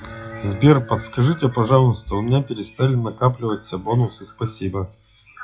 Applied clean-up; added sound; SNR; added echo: classical method WPE with log-MMSE.